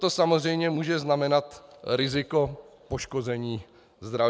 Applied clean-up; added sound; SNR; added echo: none; none; none; none.